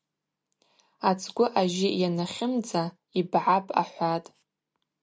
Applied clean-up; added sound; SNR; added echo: none; none; none; none.